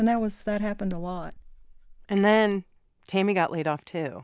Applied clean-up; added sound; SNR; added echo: none; none; none; none.